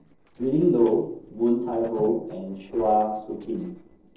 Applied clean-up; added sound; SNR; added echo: neural separator model SepFormer DNS4.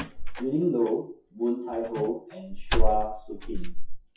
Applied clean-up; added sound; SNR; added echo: classical method WPE with log-MMSE.